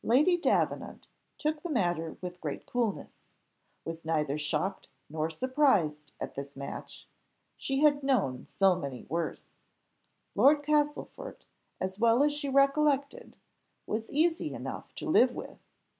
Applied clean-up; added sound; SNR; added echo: none; none; none; none.